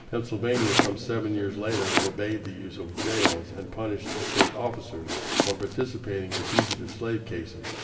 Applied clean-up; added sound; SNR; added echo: none; Domestic sounds, home sounds; 0 dB; reverberation time 2.8 s.